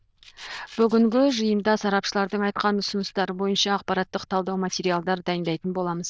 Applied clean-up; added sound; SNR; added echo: neural diffusion model UNIVERSE++.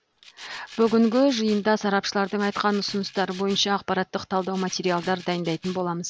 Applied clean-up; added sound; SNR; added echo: none; Rattle (instrument); 19 dB; none.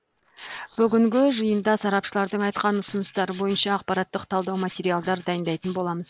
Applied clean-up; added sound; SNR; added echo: neural mask model Resemble Enhance denoiser.